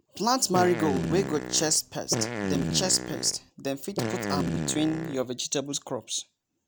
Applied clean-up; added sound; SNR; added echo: none; Fart; 3 dB; none.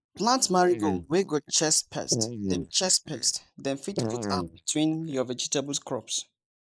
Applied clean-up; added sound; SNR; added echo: neural mask model Resemble Enhance denoiser.